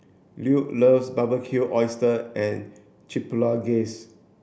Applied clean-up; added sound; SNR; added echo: none; none; none; none.